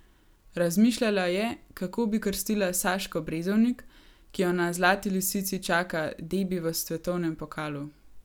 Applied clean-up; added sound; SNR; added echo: none; none; none; none.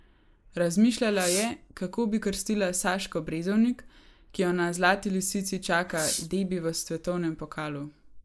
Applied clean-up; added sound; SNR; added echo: neural mask model Resemble Enhance denoiser.